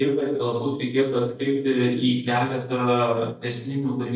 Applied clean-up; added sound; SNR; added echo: neural mask model DeepFilterNet 3.